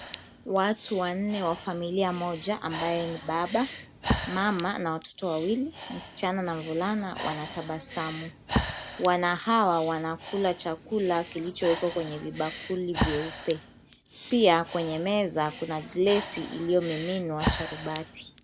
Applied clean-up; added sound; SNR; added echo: none; Breathing; 9 dB; none.